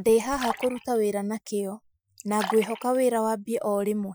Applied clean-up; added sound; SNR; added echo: classical method Wiener filter.